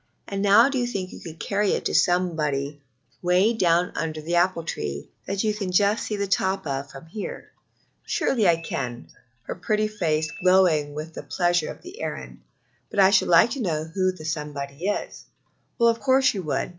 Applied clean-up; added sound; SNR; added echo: none; Chirp, tweet; 20 dB; none.